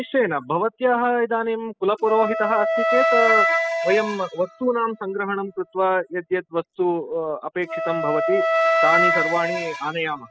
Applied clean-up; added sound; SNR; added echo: classical method spectral subtraction.